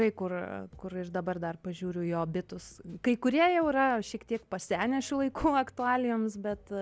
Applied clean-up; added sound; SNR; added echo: none; none; none; none.